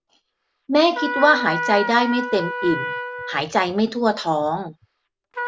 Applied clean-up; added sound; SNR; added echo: none; Trumpet; 8 dB; none.